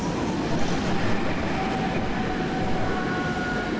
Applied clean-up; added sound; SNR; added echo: none; Train; -4 dB; reverberation time 0.2 s.